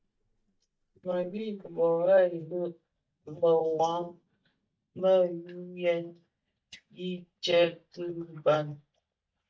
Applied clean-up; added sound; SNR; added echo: neural mask model DeepFilterNet 3.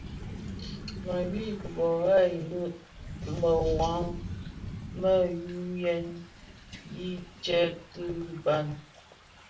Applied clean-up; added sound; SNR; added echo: none; Thunder / Rain; 10 dB; reverberation time 0.3 s.